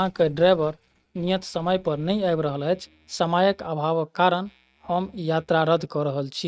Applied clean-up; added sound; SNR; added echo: neural mask model RNNoise.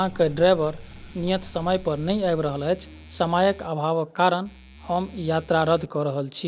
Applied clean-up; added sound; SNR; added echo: none; Musical instrument + Sink (filling or washing); 19 dB; none.